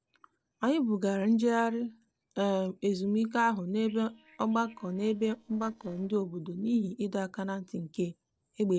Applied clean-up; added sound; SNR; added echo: neural separator model SepFormer DNS4.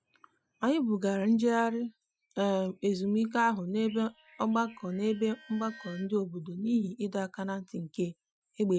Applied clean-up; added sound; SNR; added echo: classical method Wiener filter.